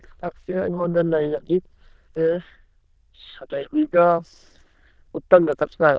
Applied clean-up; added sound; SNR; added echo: neural diffusion model UNIVERSE++.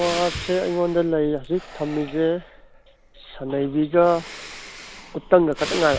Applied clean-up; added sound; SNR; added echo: none; Breathing; 13 dB; none.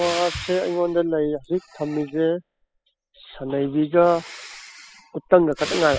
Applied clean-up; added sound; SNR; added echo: classical method spectral subtraction.